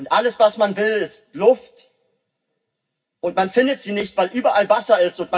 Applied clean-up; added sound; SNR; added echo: none; none; none; reverberation time 0.4 s.